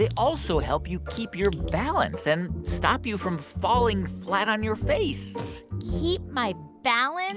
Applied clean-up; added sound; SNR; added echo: none; Chink, clink; 18 dB; none.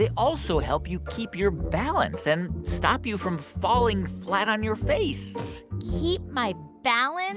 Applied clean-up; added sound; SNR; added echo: none; none; none; none.